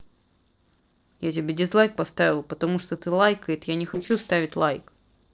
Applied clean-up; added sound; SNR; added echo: neural separator model SepFormer DNS4.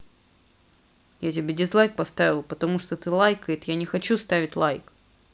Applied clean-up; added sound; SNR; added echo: none; none; none; none.